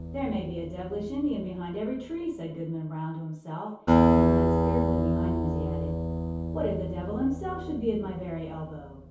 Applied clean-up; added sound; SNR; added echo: none; Acoustic guitar; -5 dB; reverberation time 0.6 s.